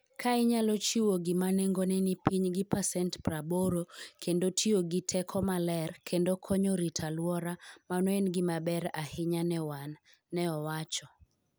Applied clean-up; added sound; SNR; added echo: none; none; none; none.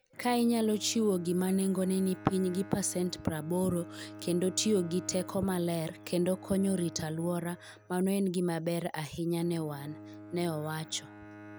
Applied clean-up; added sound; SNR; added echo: none; Bowed string instrument; 17 dB; none.